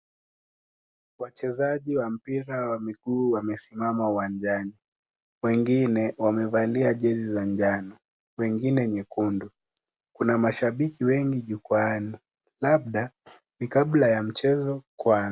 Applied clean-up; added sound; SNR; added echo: none; none; none; none.